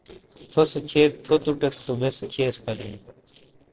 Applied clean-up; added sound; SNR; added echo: neural separator model SepFormer DNS4.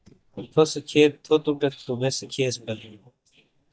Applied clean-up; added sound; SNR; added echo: neural mask model DeepFilterNet 3.